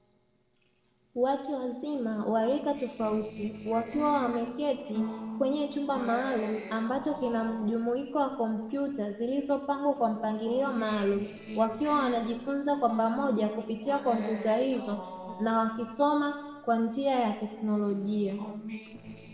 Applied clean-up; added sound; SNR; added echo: neural separator model SepFormer DNS4.